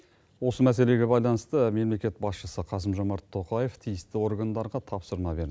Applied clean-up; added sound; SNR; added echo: none; none; none; none.